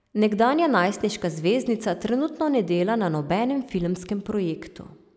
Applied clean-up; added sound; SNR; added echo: none; none; none; none.